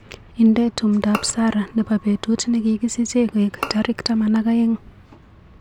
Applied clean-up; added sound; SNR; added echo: none; Bowed string instrument; 16 dB; none.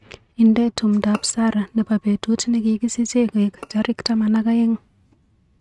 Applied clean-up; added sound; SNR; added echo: neural mask model RNNoise.